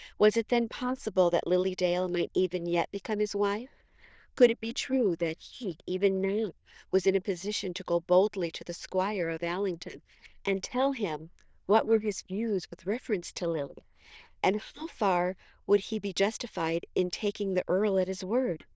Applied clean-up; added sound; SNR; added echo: neural diffusion model UNIVERSE++.